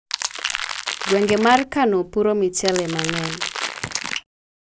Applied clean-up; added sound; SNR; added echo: none; Crackle; 6 dB; none.